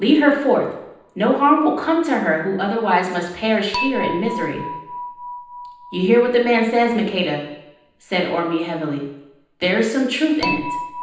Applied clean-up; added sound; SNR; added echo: none; Dishes, pots, and pans / Chink, clink; 13 dB; reverberation time 0.9 s.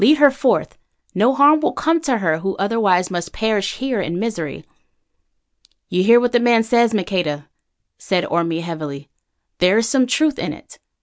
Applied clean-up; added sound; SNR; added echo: none; none; none; none.